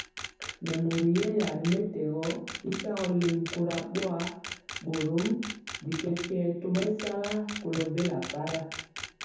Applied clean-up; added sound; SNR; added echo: none; Camera; 10 dB; reverberation time 0.7 s.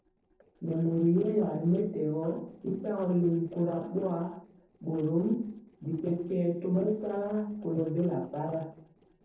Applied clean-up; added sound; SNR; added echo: neural separator model SepFormer DNS4.